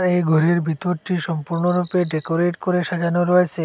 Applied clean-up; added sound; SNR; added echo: none; none; none; none.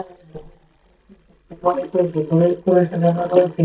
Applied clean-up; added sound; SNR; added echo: neural mask model DeepFilterNet 3.